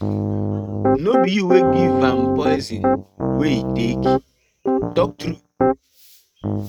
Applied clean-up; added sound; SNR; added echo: neural mask model RNNoise.